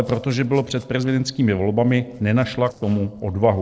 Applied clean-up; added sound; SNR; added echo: neural separator model SepFormer DNS4.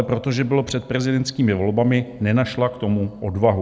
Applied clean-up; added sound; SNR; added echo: none; none; none; none.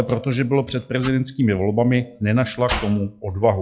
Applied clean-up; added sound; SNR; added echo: classical method log-MMSE.